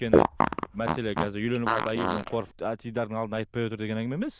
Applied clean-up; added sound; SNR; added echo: neural diffusion model UNIVERSE++.